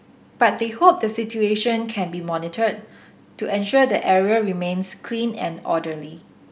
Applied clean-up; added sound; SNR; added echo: none; none; none; none.